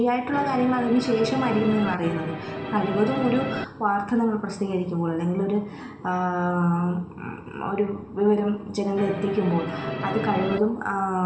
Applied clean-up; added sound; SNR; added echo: none; Musical instrument; 6 dB; reverberation time 0.8 s.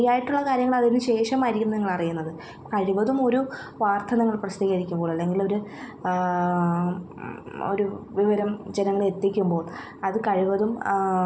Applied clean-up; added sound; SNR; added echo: none; none; none; none.